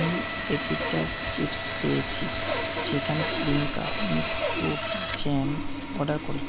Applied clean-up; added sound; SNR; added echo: none; Sawing; -3 dB; none.